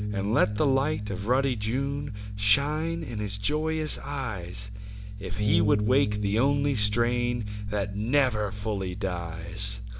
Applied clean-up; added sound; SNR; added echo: none; Bass guitar; 5 dB; none.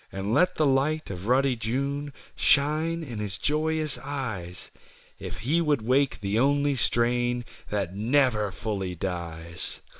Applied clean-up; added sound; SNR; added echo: neural mask model Resemble Enhance denoiser.